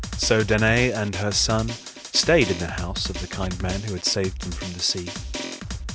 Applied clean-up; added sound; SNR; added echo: none; Drum; 8 dB; none.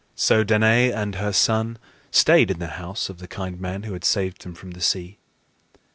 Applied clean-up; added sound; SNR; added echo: none; none; none; none.